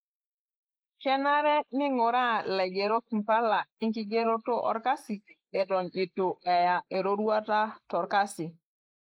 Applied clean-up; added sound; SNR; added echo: neural mask model Resemble Enhance denoiser.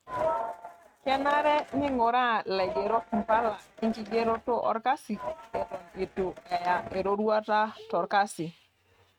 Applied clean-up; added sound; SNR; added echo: neural mask model RNNoise.